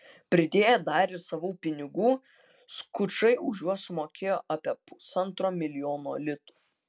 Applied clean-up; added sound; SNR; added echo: none; none; none; none.